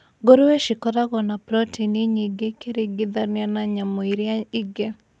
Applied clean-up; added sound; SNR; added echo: none; none; none; none.